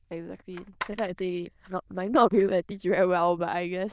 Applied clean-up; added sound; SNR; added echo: neural diffusion model UNIVERSE++.